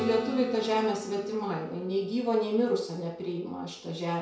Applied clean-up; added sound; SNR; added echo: none; Acoustic guitar / Strum; 11 dB; reverberation time 0.5 s.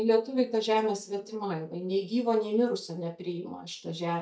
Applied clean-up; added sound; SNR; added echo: neural mask model DeepFilterNet 3.